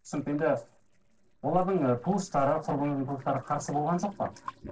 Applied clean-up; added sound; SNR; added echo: neural separator model SepFormer DNS4.